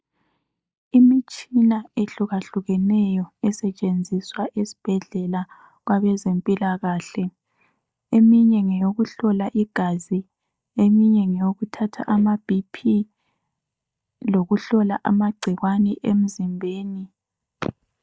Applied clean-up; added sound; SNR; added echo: neural mask model DeepFilterNet 3.